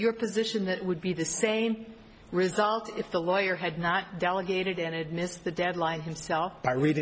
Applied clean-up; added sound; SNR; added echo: none; none; none; none.